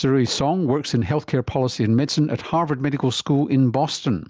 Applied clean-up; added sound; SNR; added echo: none; none; none; none.